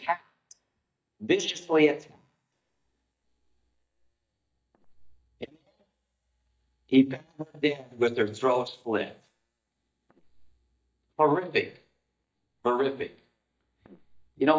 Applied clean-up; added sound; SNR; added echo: neural mask model DeepFilterNet 3.